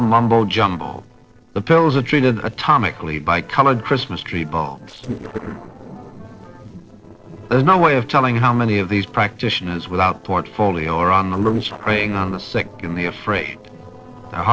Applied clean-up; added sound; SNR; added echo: neural separator model SepFormer DNS4.